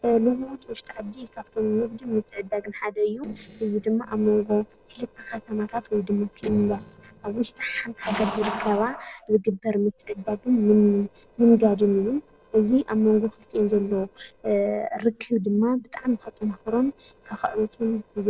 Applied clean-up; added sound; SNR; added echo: neural separator model SepFormer DNS4.